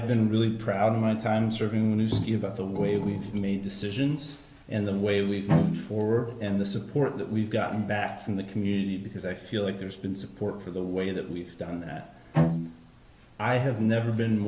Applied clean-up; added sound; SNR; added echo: none; Bowed string instrument; 1 dB; none.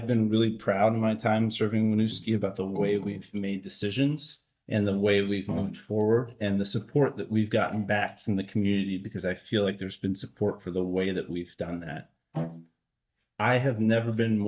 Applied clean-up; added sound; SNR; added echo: neural mask model DeepFilterNet 3.